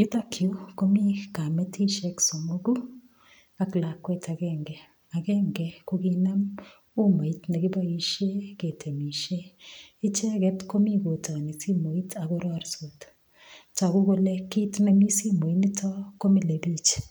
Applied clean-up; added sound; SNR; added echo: none; none; none; none.